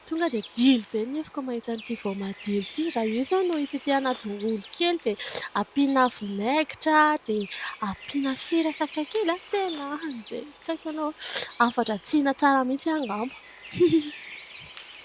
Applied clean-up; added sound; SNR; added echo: none; Bird; 19 dB; none.